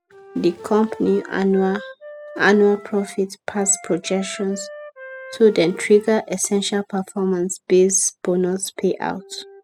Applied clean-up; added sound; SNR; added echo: classical method spectral subtraction.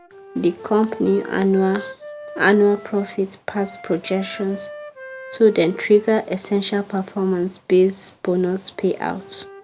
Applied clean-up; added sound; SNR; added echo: none; Wind instrument, woodwind instrument; 19 dB; none.